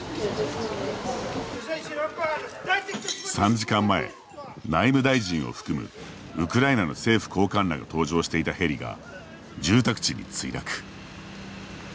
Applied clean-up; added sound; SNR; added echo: none; none; none; none.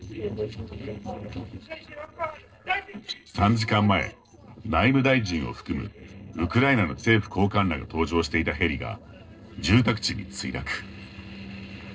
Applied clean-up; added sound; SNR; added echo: neural separator model SepFormer DNS4.